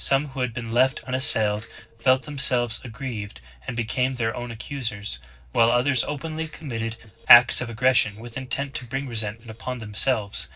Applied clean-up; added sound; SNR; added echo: neural separator model SepFormer DNS4.